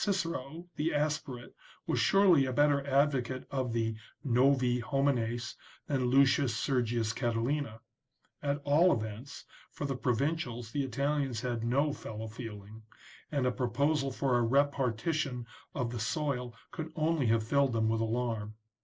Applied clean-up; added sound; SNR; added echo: neural mask model Resemble Enhance denoiser.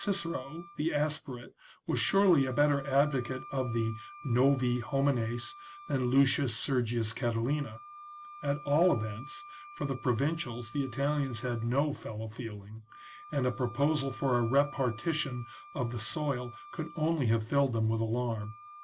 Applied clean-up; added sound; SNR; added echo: none; Wind instrument, woodwind instrument; 18 dB; none.